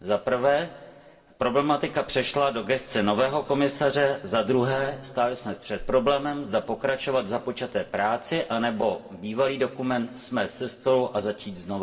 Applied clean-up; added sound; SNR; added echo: none; none; none; reverberation time 1.3 s.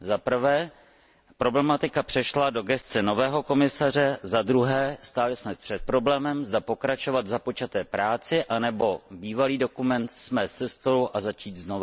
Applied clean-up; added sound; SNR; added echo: none; none; none; none.